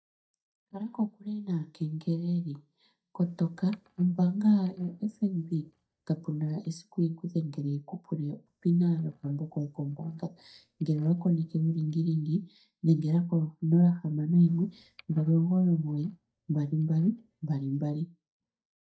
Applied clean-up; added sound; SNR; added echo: neural mask model DeepFilterNet 3.